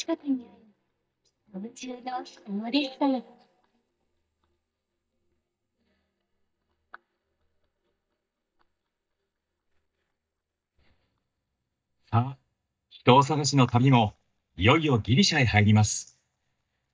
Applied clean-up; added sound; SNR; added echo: neural mask model DeepFilterNet 3.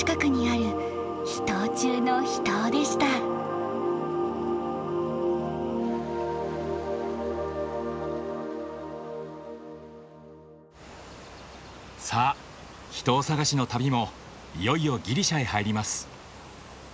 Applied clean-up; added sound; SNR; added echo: none; none; none; none.